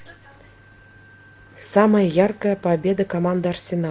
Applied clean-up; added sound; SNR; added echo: none; none; none; none.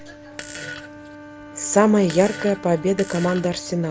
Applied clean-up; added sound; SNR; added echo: none; Wind instrument, woodwind instrument + Fart; 15 dB; none.